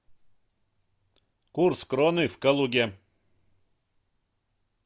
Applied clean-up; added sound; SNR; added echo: none; none; none; none.